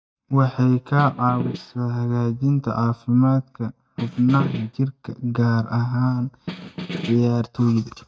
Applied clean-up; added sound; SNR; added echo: neural mask model DeepFilterNet 3.